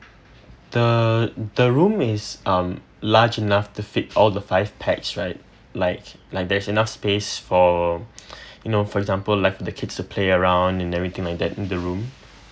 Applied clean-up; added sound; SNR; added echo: none; none; none; none.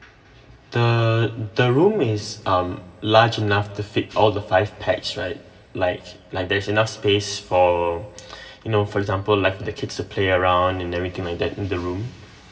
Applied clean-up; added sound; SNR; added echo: none; none; none; reverberation time 1.4 s.